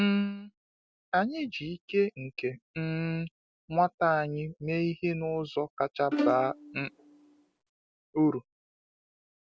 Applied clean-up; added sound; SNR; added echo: none; Bowed string instrument; 3 dB; none.